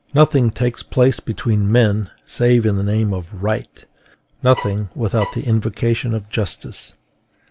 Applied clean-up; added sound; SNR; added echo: none; Bowed string instrument; 14 dB; none.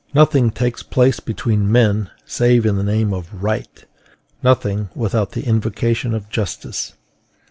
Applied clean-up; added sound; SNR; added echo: none; none; none; none.